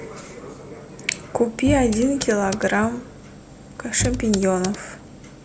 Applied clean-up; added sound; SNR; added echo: none; Computer keyboard + Bowed string instrument; 9 dB; none.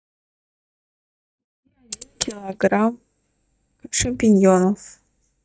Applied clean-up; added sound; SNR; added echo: neural mask model DeepFilterNet 3.